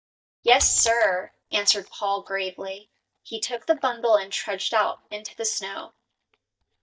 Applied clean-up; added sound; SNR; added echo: neural mask model DeepFilterNet 3.